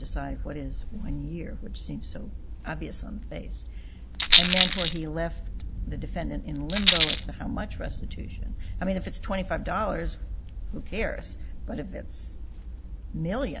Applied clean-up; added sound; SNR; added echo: none; Rattle; -4 dB; none.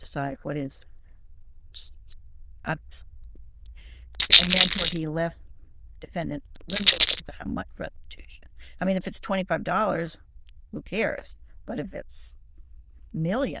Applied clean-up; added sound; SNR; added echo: neural diffusion model UNIVERSE++.